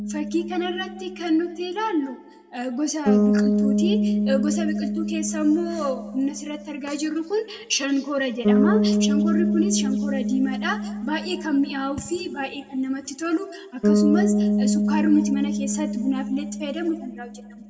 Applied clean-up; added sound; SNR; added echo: none; Bass guitar; -2 dB; reverberation time 1.9 s.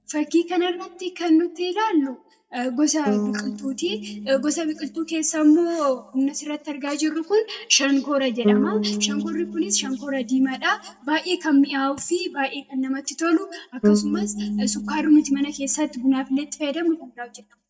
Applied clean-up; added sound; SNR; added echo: neural mask model DeepFilterNet 3.